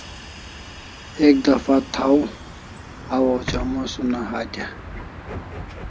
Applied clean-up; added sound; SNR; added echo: none; Bus; 12 dB; none.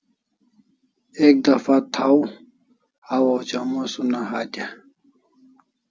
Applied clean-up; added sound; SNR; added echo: none; none; none; none.